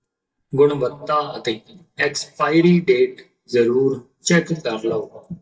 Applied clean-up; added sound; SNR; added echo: neural mask model DeepFilterNet 3.